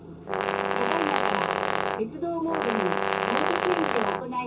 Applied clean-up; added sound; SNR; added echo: none; Brass instrument; -4 dB; reverberation time 0.2 s.